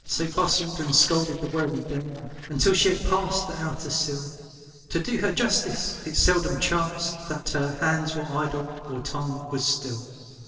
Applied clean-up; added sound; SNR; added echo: neural separator model SepFormer DNS4.